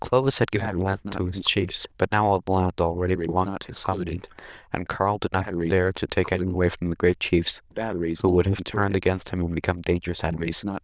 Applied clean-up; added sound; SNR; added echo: neural diffusion model UNIVERSE++.